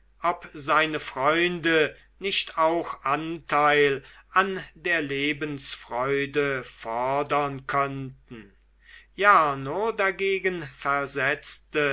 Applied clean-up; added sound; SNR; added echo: none; none; none; none.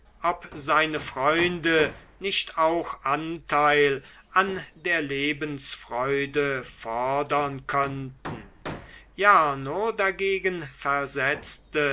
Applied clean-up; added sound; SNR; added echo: none; Hammer; 20 dB; none.